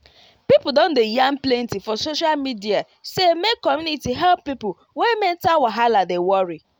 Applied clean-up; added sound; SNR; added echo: none; none; none; none.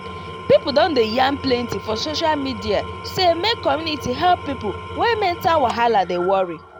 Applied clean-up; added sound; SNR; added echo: none; Engine / Tools; 12 dB; none.